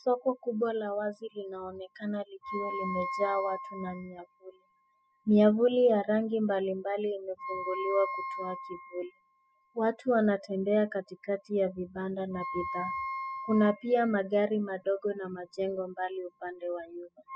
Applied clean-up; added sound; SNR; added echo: classical method spectral subtraction.